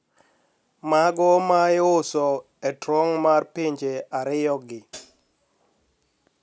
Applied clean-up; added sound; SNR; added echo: none; Hi-hat; 17 dB; none.